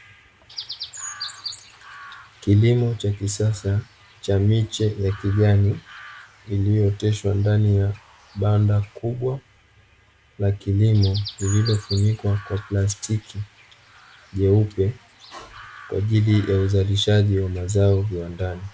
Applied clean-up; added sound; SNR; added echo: none; Chirp, tweet; 20 dB; none.